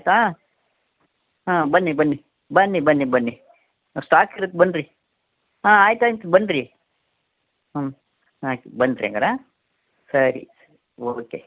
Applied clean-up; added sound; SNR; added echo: none; none; none; none.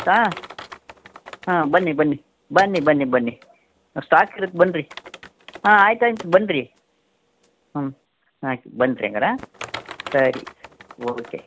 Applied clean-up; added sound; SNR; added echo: none; Typing; 18 dB; none.